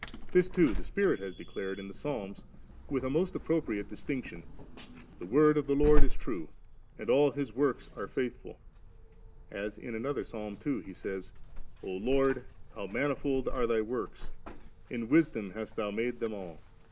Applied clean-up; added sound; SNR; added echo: none; Alarm / Insect; 0 dB; none.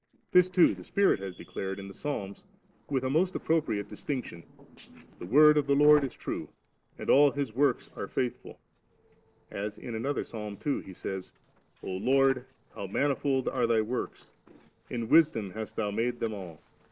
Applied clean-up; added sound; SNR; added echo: neural separator model SepFormer DNS4.